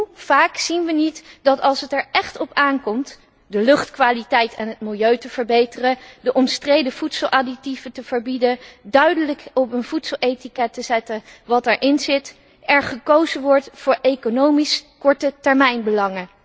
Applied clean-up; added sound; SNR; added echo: none; none; none; none.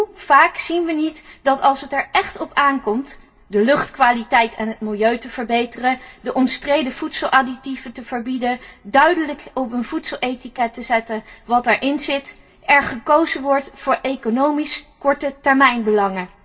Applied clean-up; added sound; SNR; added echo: none; none; none; reverberation time 0.2 s.